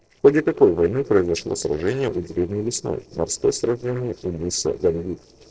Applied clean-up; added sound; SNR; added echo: neural separator model SepFormer DNS4.